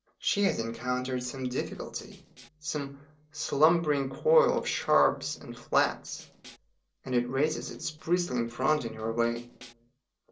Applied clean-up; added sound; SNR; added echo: neural separator model SepFormer DNS4.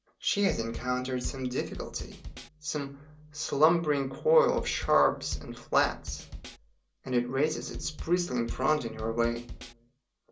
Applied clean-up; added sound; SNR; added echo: none; Drum kit; 10 dB; reverberation time 0.2 s.